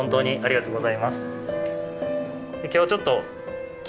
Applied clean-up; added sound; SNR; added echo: none; Wind instrument, woodwind instrument; 20 dB; none.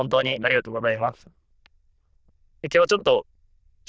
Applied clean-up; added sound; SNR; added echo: neural diffusion model UNIVERSE++.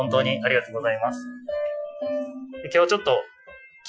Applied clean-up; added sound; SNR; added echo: classical method Wiener filter.